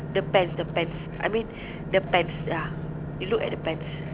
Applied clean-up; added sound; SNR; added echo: none; Engine / Boat, Water vehicle; 6 dB; none.